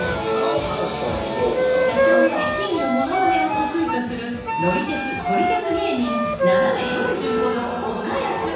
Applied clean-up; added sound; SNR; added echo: none; Wind instrument, woodwind instrument; 0 dB; reverberation time 0.7 s.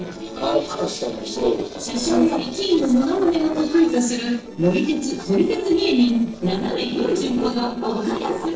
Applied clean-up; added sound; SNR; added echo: neural separator model SepFormer DNS4.